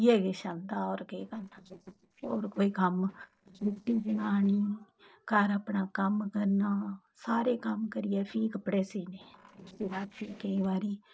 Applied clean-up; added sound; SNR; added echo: neural separator model SepFormer DNS4.